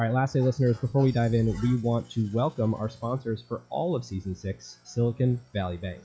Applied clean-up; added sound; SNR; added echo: classical method log-MMSE.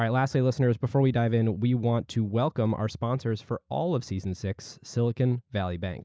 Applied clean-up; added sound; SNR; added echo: none; none; none; none.